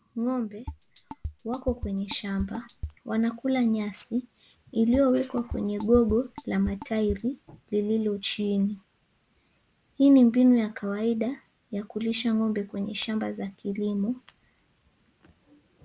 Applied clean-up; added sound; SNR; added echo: none; Drum kit; 11 dB; none.